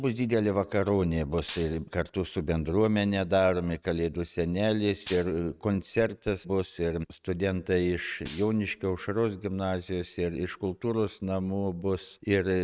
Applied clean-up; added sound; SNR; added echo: neural mask model RNNoise.